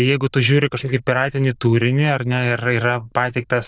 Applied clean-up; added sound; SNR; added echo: neural diffusion model UNIVERSE++.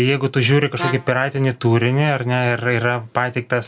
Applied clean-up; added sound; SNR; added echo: none; Brass instrument; 14 dB; none.